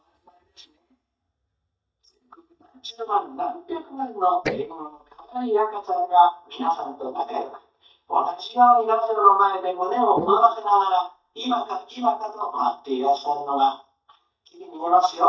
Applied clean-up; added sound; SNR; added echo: neural mask model DeepFilterNet 3.